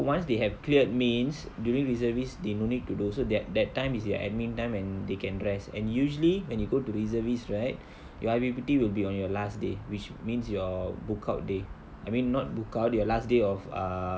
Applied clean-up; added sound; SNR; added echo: none; none; none; none.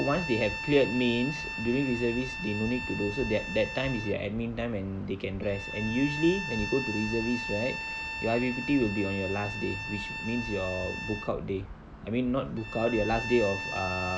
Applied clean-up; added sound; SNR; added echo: none; Bowed string instrument; 8 dB; none.